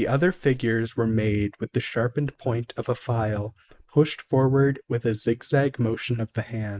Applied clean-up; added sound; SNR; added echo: neural mask model Resemble Enhance denoiser.